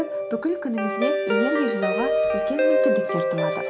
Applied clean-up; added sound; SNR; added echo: none; Guitar; -4 dB; none.